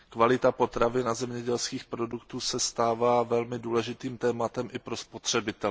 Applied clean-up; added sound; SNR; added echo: none; none; none; none.